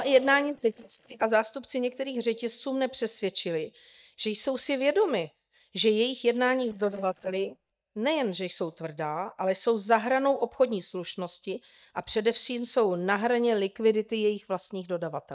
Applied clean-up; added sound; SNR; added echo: neural mask model DeepFilterNet 3.